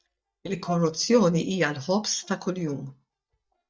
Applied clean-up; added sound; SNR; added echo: neural mask model DeepFilterNet 3.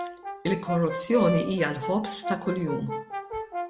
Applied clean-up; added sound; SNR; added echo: none; Brass instrument; 6 dB; none.